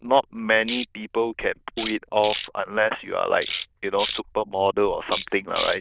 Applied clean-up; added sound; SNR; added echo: neural diffusion model UNIVERSE++.